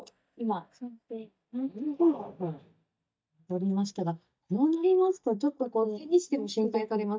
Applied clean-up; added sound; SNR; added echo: neural mask model DeepFilterNet 3.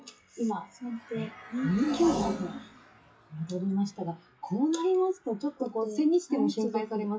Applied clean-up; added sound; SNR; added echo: classical method WPE with log-MMSE.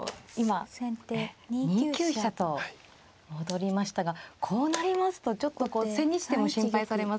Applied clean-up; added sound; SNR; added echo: none; none; none; none.